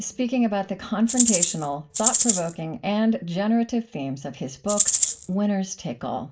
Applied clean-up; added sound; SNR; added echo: none; Rattle (instrument); -2 dB; reverberation time 0.3 s.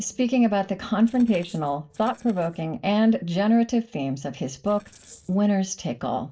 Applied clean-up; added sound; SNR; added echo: neural separator model SepFormer DNS4.